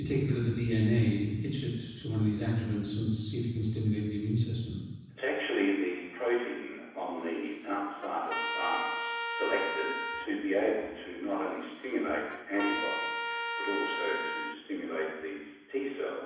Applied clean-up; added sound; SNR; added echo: none; Trumpet; 5 dB; reverberation time 1.1 s.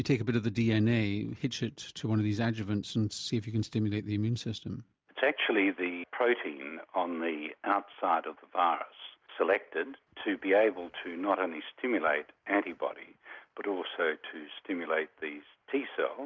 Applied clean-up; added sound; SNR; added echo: none; none; none; none.